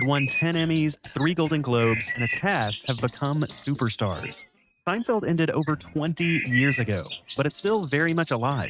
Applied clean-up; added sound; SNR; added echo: neural mask model RNNoise.